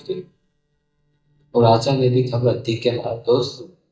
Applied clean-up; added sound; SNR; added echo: neural mask model DeepFilterNet 3.